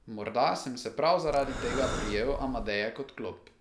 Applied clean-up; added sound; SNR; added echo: none; Breathing; 5 dB; none.